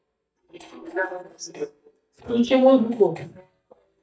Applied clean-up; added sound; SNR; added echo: neural mask model DeepFilterNet 3.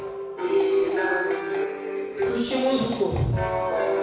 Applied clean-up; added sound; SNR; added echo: none; Fart; 18 dB; reverberation time 1.0 s.